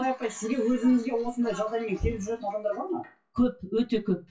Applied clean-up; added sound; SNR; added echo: classical method WPE with log-MMSE.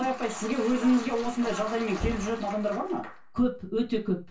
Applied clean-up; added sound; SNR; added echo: none; Knock; 13 dB; reverberation time 0.2 s.